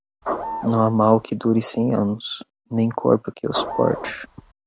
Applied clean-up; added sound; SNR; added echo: none; Printer / Engine; 8 dB; none.